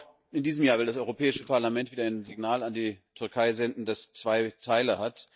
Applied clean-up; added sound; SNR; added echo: neural mask model DeepFilterNet 3.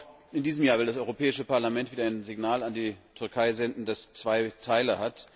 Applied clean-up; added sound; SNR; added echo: none; none; none; none.